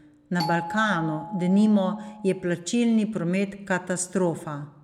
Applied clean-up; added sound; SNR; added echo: none; Doorbell; 11 dB; none.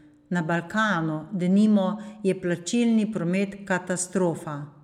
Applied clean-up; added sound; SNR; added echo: none; none; none; none.